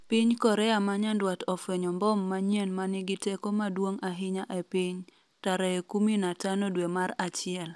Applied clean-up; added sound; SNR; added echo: none; none; none; none.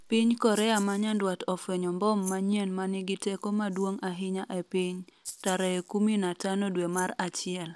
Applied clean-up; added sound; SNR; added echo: none; Rattle (instrument); 16 dB; none.